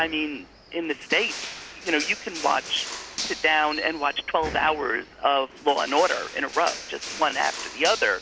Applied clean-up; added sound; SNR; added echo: none; Crushing; 11 dB; none.